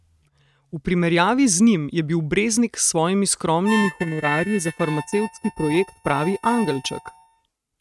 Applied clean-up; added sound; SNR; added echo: neural mask model RNNoise.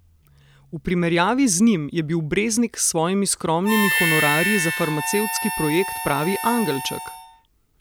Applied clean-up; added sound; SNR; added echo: none; Harmonica; 3 dB; none.